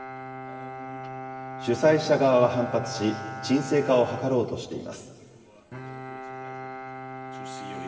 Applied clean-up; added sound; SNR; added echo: none; Bowed string instrument; 10 dB; reverberation time 2.1 s.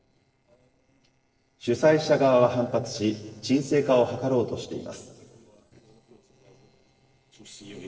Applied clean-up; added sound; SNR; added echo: neural separator model SepFormer DNS4.